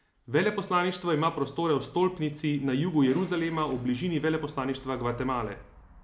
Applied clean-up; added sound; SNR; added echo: none; Cough; 20 dB; none.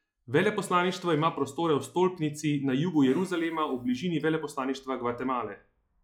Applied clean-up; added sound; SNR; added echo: classical method log-MMSE.